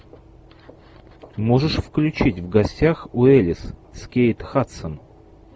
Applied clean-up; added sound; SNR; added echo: none; none; none; none.